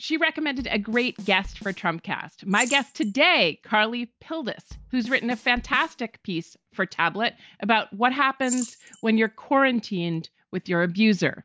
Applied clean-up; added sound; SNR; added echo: none; Bass drum / Snare drum / Drum kit + Rattle / Keys jangling; 16 dB; none.